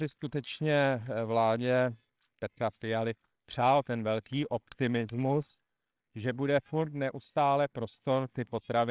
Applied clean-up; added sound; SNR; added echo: neural separator model SepFormer WHAMR!.